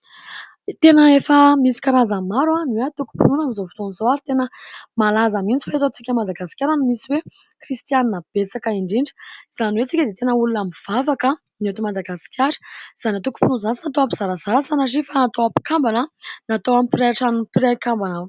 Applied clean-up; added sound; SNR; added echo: none; none; none; none.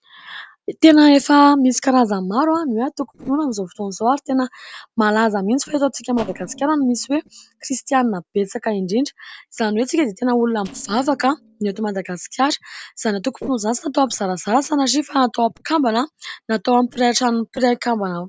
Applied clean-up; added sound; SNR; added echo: neural separator model SepFormer DNS4.